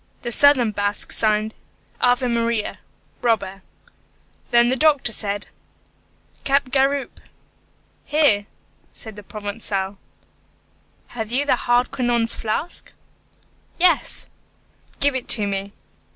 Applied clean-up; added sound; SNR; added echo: none; none; none; none.